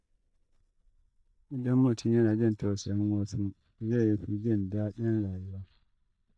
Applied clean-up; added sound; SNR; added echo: neural mask model DeepFilterNet 3.